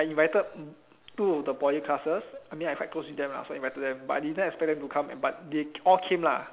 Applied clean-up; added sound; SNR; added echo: none; none; none; none.